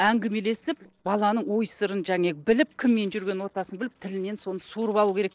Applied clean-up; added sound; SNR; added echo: neural separator model SepFormer DNS4.